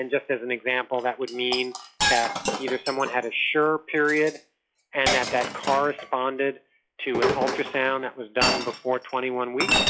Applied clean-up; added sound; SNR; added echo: classical method log-MMSE.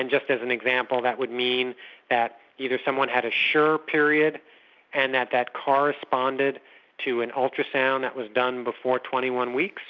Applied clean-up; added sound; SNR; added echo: none; none; none; none.